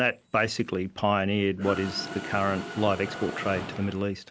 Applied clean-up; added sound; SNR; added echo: none; Mechanisms; 12 dB; none.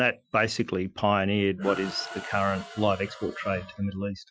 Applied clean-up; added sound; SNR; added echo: classical method Wiener filter.